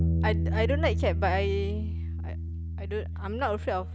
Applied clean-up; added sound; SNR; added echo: none; Bass guitar; -2 dB; none.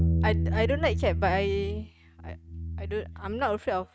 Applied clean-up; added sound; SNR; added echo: neural mask model RNNoise.